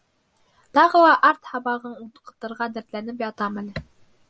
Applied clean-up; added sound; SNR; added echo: none; none; none; none.